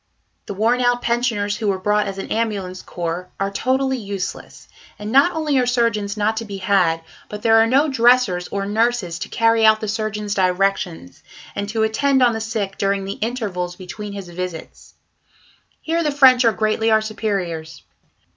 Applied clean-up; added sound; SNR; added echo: none; none; none; none.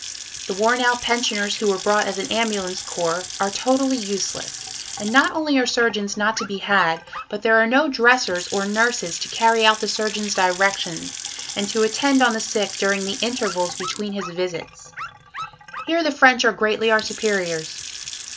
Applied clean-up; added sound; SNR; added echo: none; Dog + Sink (filling or washing) / Water tap, faucet / Splash, splatter; 12 dB; none.